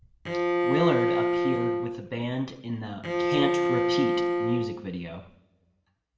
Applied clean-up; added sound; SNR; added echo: none; Bowed string instrument; -4 dB; reverberation time 0.7 s.